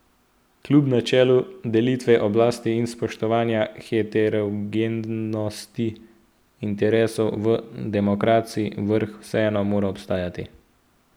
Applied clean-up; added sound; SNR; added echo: none; none; none; none.